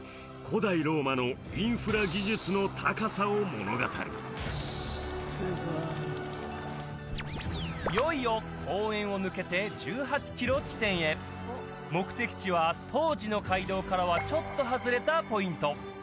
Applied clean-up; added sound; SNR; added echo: none; none; none; none.